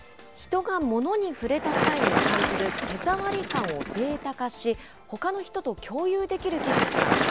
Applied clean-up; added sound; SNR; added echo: none; Bicycle; 1 dB; none.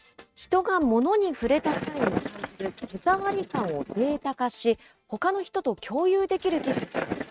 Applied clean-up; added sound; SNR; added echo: neural mask model RNNoise.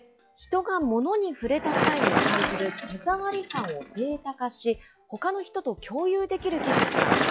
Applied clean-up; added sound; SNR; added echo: classical method log-MMSE.